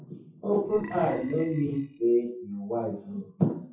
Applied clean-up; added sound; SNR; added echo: classical method WPE with log-MMSE.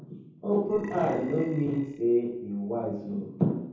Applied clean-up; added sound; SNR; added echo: none; Burping, eructation; 19 dB; reverberation time 0.9 s.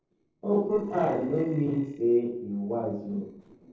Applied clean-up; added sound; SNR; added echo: neural separator model SepFormer DNS4.